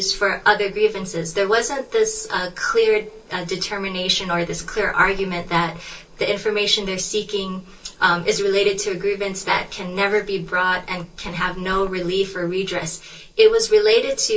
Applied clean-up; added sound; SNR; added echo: neural separator model SepFormer DNS4.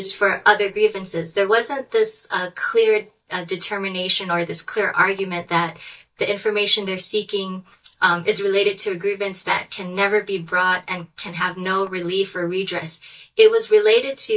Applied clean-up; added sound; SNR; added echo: neural mask model DeepFilterNet 3.